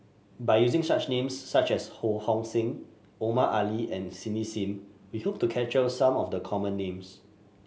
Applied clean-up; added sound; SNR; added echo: none; none; none; none.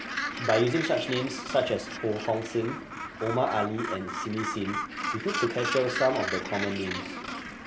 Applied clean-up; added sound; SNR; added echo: none; Gull, seagull; 5 dB; none.